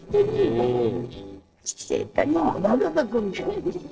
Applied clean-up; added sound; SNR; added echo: neural separator model SepFormer DNS4.